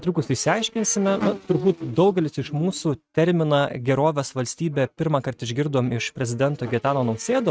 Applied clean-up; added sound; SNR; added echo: neural mask model RNNoise.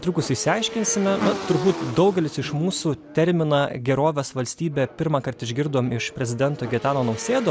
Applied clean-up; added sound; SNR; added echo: none; Motorcycle / Engine; 12 dB; none.